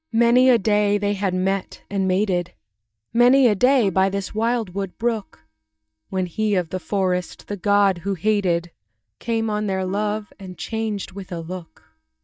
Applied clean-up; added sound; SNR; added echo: neural mask model DeepFilterNet 3.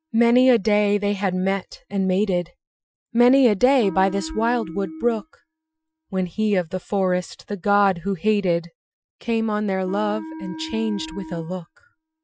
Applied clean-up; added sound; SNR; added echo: classical method Wiener filter.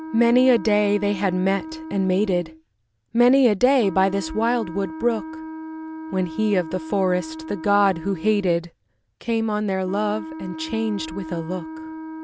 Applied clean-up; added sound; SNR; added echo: none; Wind instrument, woodwind instrument; 12 dB; none.